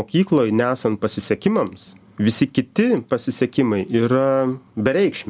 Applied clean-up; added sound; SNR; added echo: none; none; none; none.